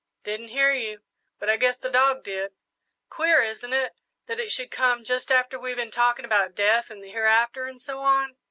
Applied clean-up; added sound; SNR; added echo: none; none; none; none.